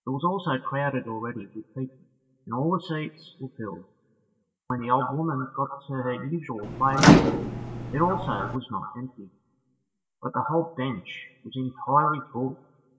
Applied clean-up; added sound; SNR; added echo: none; Microwave oven; -5 dB; reverberation time 0.8 s.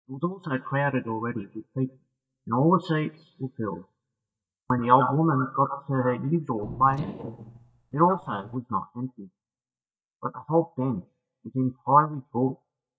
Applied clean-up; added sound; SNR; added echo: neural mask model DeepFilterNet 3.